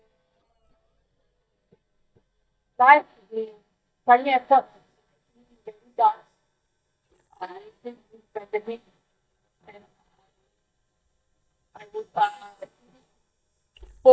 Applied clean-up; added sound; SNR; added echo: neural mask model DeepFilterNet 3.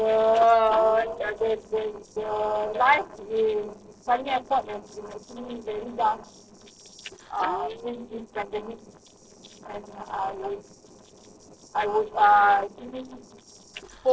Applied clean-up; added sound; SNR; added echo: neural separator model SepFormer DNS4.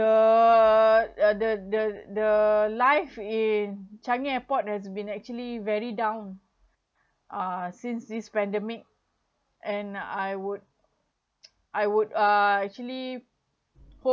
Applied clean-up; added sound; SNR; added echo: none; none; none; none.